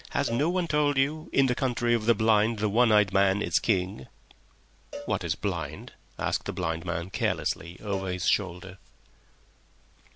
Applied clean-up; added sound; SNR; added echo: none; Cowbell; 18 dB; none.